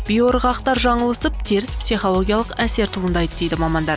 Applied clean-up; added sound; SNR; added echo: none; none; none; none.